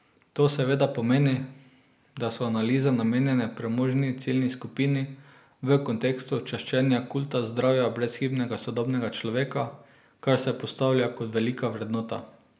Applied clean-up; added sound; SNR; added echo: none; none; none; none.